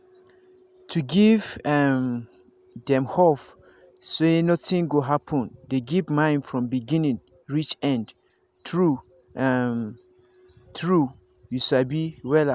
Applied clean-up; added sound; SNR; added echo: none; none; none; none.